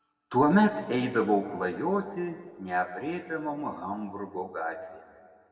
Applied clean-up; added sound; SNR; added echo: none; none; none; reverberation time 1.8 s.